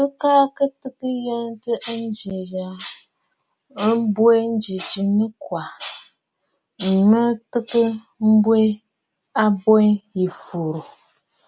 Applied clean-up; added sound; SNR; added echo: none; none; none; none.